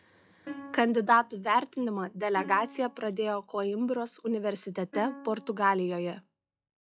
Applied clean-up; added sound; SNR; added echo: classical method log-MMSE.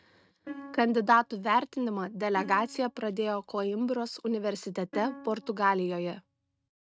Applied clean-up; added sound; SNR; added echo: neural mask model RNNoise.